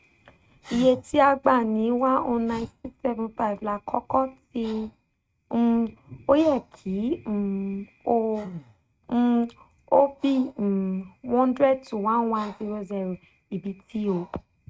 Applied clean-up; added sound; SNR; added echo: neural mask model RNNoise.